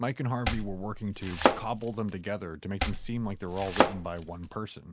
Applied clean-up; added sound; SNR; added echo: none; Domestic sounds, home sounds; -3 dB; none.